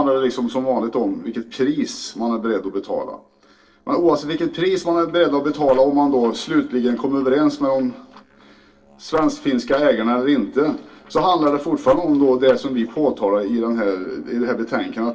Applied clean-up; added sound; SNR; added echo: neural separator model SepFormer DNS4.